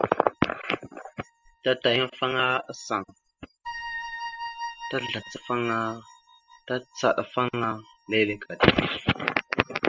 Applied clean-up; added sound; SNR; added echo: classical method spectral subtraction.